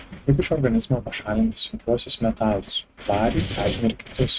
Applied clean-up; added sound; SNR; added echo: neural mask model RNNoise.